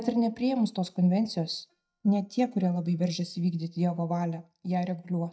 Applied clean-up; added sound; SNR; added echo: neural mask model DeepFilterNet 3.